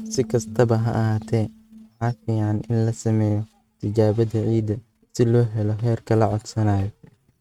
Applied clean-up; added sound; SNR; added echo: neural mask model RNNoise.